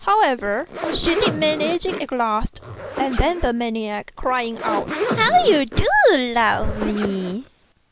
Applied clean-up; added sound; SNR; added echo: none; Zipper (clothing); 9 dB; none.